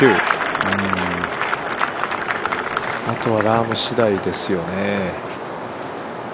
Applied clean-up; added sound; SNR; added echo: none; none; none; none.